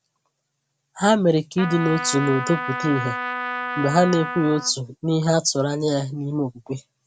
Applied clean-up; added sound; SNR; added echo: none; Trumpet; 6 dB; none.